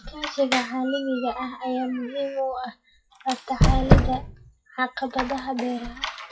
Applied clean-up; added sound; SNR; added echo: classical method WPE with log-MMSE.